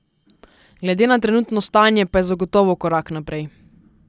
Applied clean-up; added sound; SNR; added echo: none; none; none; none.